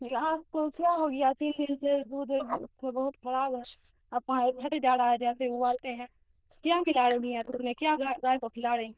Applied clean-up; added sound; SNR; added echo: neural diffusion model UNIVERSE++.